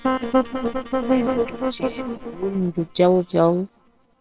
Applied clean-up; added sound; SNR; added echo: neural separator model SepFormer WHAMR!.